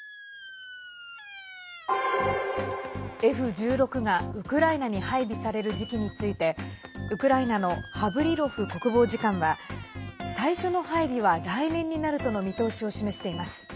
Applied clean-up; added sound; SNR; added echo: none; Squeak; 20 dB; none.